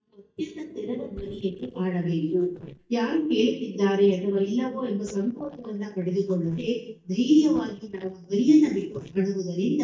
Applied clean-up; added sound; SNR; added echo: neural mask model DeepFilterNet 3.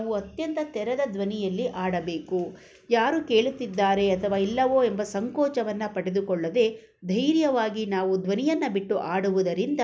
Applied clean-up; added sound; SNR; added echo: none; none; none; none.